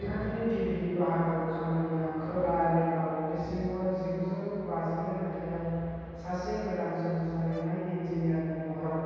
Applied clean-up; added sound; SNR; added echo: none; Brass instrument; 20 dB; reverberation time 2.2 s.